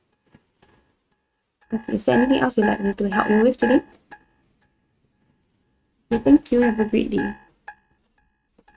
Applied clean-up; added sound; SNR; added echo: neural mask model RNNoise.